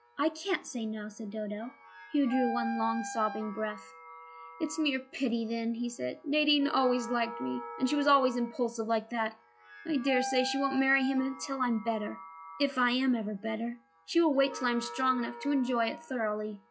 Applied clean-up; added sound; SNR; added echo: classical method log-MMSE.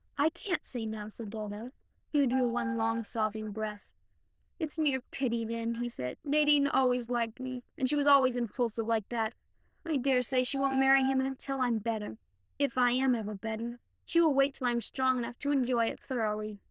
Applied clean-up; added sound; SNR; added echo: neural diffusion model UNIVERSE++.